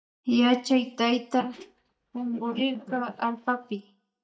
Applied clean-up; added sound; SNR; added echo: neural mask model DeepFilterNet 3.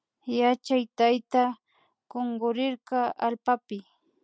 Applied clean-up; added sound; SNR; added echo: none; none; none; none.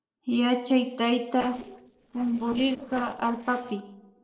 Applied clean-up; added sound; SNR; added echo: neural separator model SepFormer DNS4.